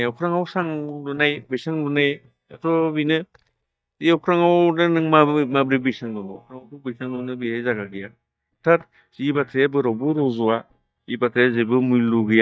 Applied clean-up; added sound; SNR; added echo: neural mask model DeepFilterNet 3.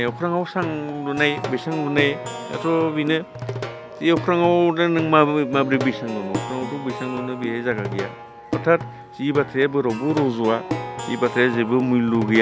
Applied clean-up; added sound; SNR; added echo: none; Plucked string instrument; 9 dB; none.